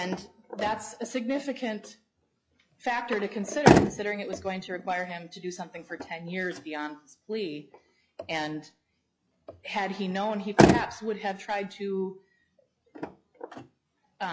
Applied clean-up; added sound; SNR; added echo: classical method log-MMSE.